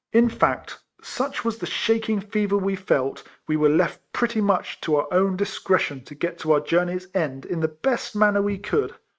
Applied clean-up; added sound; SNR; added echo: neural mask model RNNoise.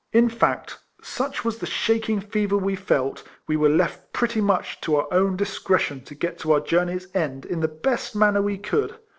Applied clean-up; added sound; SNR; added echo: neural separator model SepFormer DNS4.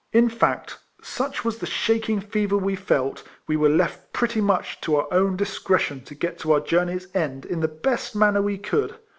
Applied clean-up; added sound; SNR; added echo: none; none; none; none.